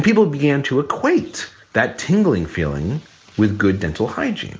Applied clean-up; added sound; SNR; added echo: none; none; none; none.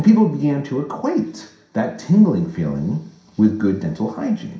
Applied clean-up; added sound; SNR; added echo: none; none; none; reverberation time 0.5 s.